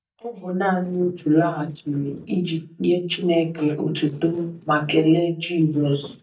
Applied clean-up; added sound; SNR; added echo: neural mask model DeepFilterNet 3.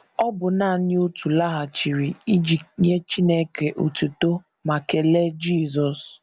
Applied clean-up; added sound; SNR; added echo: none; none; none; none.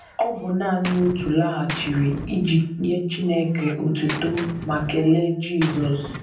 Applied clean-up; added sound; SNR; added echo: none; Gunshot, gunfire; 14 dB; reverberation time 0.6 s.